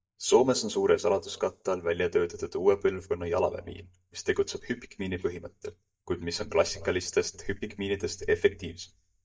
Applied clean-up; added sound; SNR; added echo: neural mask model DeepFilterNet 3.